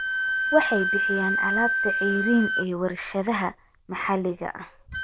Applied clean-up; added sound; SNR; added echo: neural diffusion model UNIVERSE++.